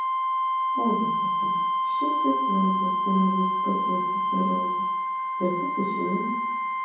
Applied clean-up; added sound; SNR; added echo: none; Wind instrument, woodwind instrument; -4 dB; reverberation time 1.2 s.